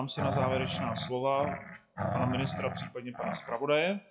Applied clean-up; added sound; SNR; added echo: classical method WPE with log-MMSE.